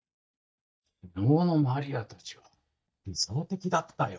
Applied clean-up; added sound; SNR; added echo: neural mask model DeepFilterNet 3.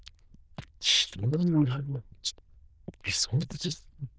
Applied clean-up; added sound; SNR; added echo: neural diffusion model UNIVERSE++.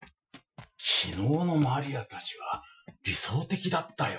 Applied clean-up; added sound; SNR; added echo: classical method Wiener filter.